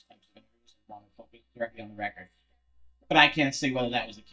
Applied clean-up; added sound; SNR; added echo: neural mask model DeepFilterNet 3.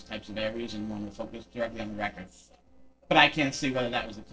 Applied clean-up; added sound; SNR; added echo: neural separator model SepFormer DNS4.